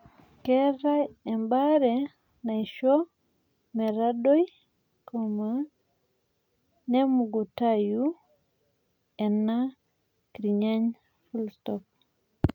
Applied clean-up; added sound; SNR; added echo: none; none; none; none.